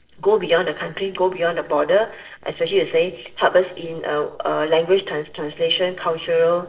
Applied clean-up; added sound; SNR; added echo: neural separator model SepFormer DNS4.